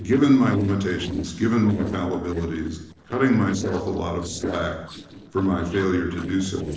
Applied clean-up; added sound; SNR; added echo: neural separator model SepFormer DNS4.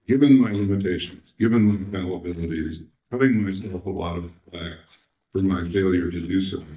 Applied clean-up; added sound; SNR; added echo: neural mask model DeepFilterNet 3.